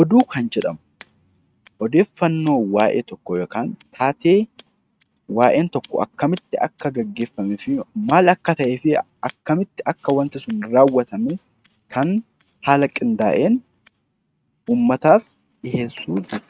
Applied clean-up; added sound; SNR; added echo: neural mask model RNNoise.